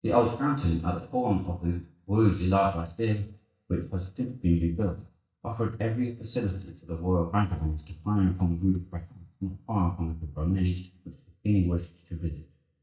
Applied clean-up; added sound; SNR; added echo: neural mask model DeepFilterNet 3.